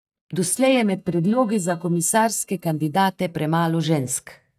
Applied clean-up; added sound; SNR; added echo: neural mask model DeepFilterNet 3.